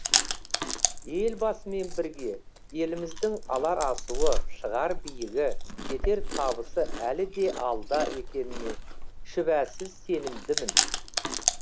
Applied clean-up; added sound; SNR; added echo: none; Chewing, mastication; 0 dB; none.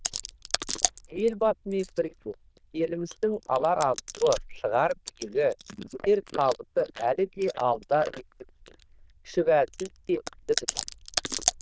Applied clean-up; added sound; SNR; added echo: neural diffusion model UNIVERSE++.